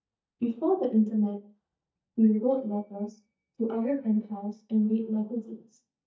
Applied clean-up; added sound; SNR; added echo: neural mask model DeepFilterNet 3.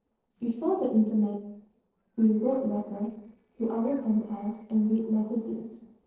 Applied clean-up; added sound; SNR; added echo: neural separator model SepFormer DNS4.